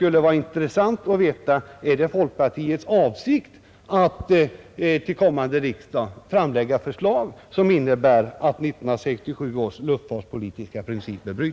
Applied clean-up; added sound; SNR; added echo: none; none; none; none.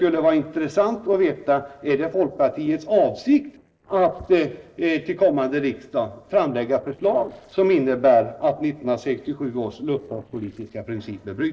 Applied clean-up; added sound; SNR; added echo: neural separator model SepFormer DNS4.